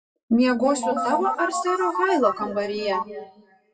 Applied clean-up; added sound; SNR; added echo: classical method WPE with log-MMSE.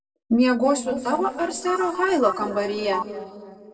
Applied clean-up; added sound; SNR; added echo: neural separator model SepFormer DNS4.